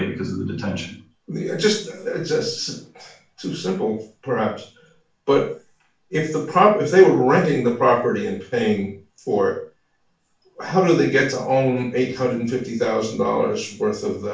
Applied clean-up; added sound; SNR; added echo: none; none; none; reverberation time 0.4 s.